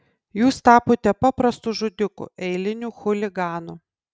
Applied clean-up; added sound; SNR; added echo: none; none; none; none.